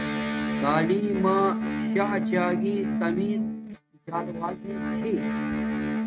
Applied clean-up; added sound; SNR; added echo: neural mask model RNNoise.